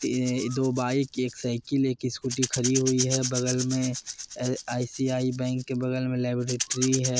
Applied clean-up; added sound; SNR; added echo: none; Rattle / Rattle (instrument); 8 dB; none.